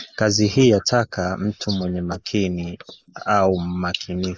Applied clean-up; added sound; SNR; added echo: neural mask model Resemble Enhance denoiser.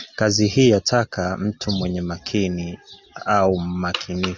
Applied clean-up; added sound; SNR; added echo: none; none; none; none.